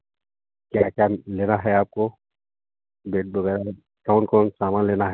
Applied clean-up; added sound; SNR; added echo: none; none; none; none.